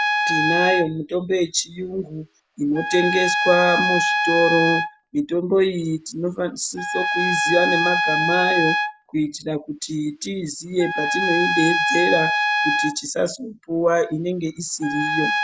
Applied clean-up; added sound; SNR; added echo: none; Trumpet; 1 dB; none.